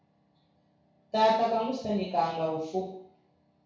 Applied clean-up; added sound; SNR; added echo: none; none; none; reverberation time 0.6 s.